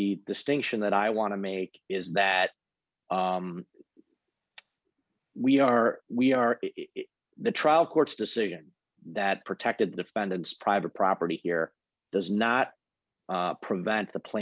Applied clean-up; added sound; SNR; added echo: none; none; none; none.